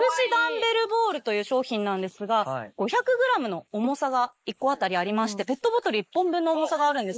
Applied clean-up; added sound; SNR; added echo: neural mask model Resemble Enhance denoiser.